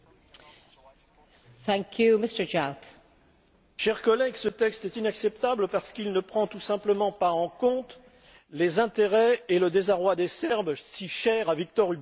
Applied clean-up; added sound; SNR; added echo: none; none; none; none.